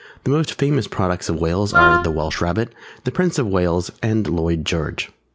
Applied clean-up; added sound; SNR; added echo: none; Wind instrument, woodwind instrument; -2 dB; none.